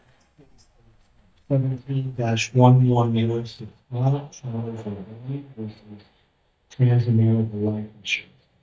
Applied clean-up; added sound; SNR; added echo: neural mask model DeepFilterNet 3.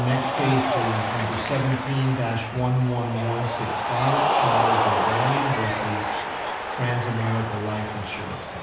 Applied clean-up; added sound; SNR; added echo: none; Cheering; 0 dB; reverberation time 0.7 s.